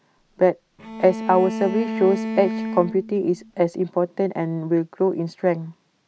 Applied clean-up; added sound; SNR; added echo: none; Bowed string instrument; 8 dB; none.